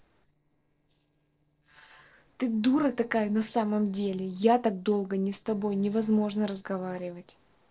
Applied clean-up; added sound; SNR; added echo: neural separator model SepFormer DNS4.